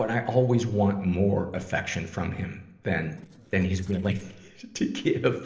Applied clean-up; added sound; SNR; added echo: neural separator model SepFormer DNS4.